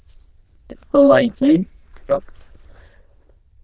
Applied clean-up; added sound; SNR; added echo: neural diffusion model UNIVERSE++.